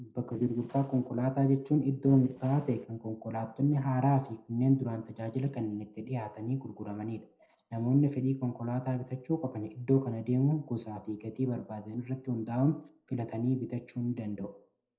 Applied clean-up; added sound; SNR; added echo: neural separator model SepFormer DNS4.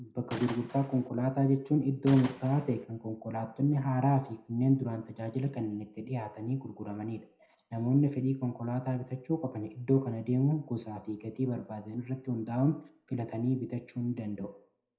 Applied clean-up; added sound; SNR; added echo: none; Gunshot, gunfire; 13 dB; reverberation time 0.5 s.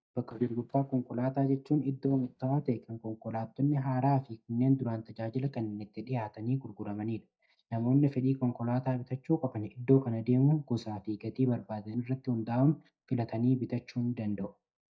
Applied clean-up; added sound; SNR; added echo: neural mask model DeepFilterNet 3.